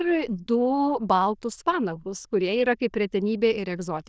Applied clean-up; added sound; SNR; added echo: neural diffusion model UNIVERSE++.